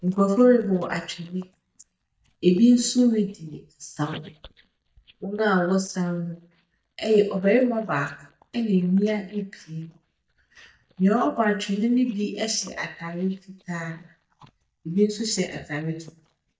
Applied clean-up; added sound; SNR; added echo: neural mask model DeepFilterNet 3.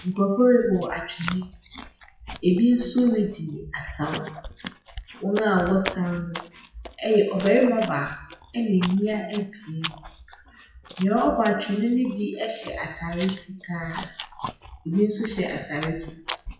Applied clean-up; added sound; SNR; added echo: classical method WPE with log-MMSE.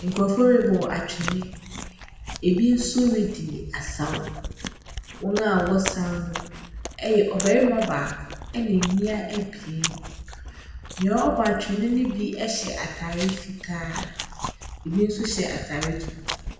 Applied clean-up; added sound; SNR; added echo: none; Chewing, mastication; 12 dB; reverberation time 1.0 s.